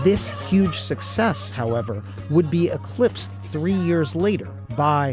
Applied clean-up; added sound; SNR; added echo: none; Organ; 13 dB; none.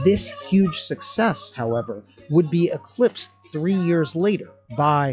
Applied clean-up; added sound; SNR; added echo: classical method log-MMSE.